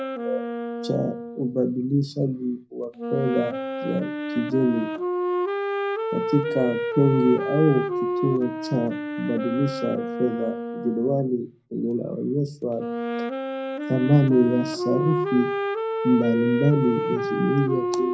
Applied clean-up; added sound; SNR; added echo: none; Wind instrument, woodwind instrument; 4 dB; reverberation time 0.3 s.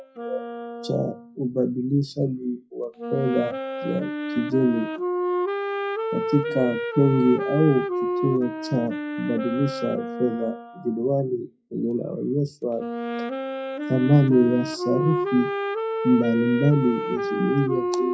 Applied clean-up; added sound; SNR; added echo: classical method WPE with log-MMSE.